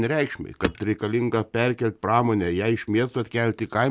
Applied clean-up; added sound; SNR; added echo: none; Hammer; 14 dB; none.